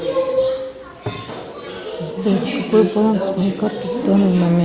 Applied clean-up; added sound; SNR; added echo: none; none; none; none.